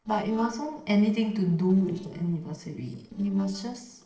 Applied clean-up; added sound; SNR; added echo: neural separator model SepFormer DNS4.